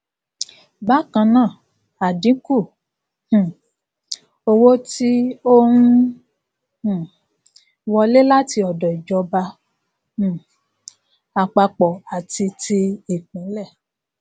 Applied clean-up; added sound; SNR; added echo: none; none; none; none.